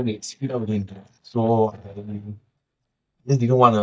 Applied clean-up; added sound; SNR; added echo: neural mask model DeepFilterNet 3.